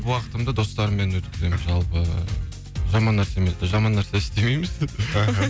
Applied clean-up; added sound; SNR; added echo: none; Piano; 15 dB; none.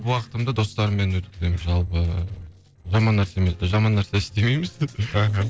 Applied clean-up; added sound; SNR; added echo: neural separator model SepFormer DNS4.